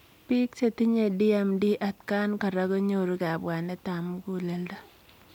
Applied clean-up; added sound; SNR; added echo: none; none; none; none.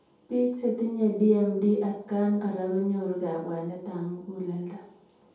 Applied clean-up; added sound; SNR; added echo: none; none; none; reverberation time 0.7 s.